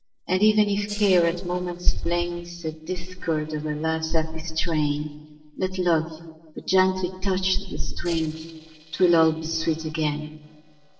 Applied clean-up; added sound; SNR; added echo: neural separator model SepFormer DNS4.